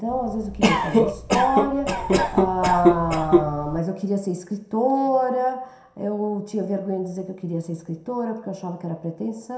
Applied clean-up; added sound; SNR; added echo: none; Cough; -3 dB; reverberation time 0.7 s.